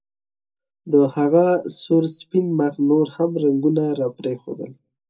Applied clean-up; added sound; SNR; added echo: none; none; none; reverberation time 0.2 s.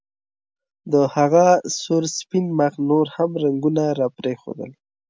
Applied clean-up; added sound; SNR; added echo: none; none; none; none.